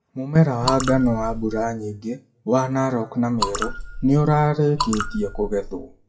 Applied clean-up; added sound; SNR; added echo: classical method WPE with log-MMSE.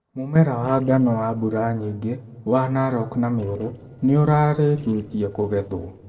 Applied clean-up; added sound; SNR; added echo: neural separator model SepFormer DNS4.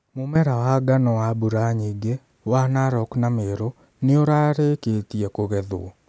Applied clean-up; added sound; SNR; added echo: none; none; none; none.